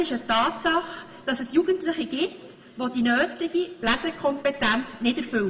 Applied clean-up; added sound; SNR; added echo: none; none; none; reverberation time 1.0 s.